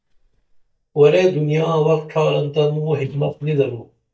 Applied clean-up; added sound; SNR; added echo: neural mask model DeepFilterNet 3.